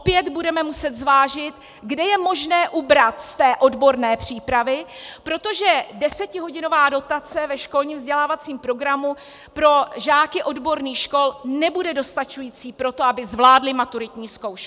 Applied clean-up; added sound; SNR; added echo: none; none; none; none.